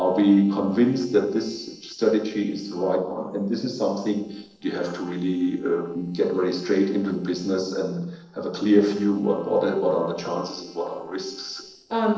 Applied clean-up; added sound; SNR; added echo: neural separator model SepFormer DNS4.